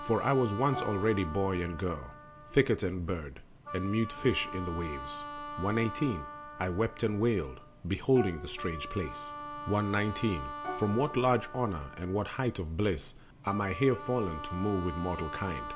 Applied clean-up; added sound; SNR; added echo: none; Wind instrument, woodwind instrument + Plucked string instrument; 11 dB; none.